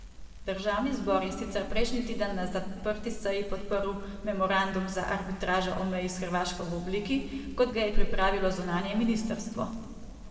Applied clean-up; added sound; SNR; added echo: none; Crackle; 14 dB; reverberation time 1.9 s.